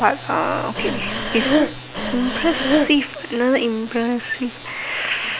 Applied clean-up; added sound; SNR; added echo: none; Breathing; -1 dB; none.